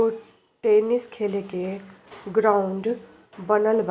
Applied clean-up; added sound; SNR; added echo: none; none; none; none.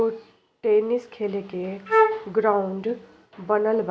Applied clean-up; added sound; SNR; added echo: none; Wind instrument, woodwind instrument; -3 dB; none.